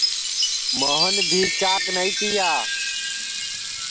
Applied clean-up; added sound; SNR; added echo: none; Chime + Sink (filling or washing) / Water tap, faucet; -4 dB; none.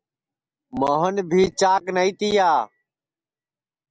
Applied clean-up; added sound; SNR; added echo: none; none; none; none.